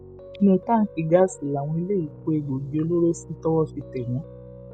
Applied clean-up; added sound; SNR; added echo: none; Piano; 18 dB; none.